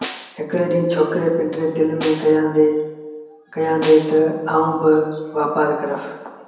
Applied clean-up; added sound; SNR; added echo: none; Snare drum; 18 dB; reverberation time 1.0 s.